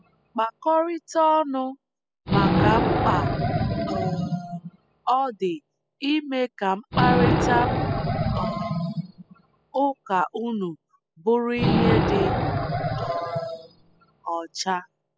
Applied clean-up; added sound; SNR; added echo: classical method spectral subtraction.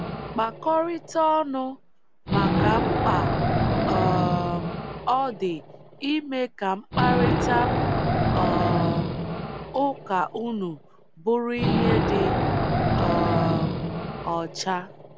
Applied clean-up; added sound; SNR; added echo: none; Wild animals; -2 dB; none.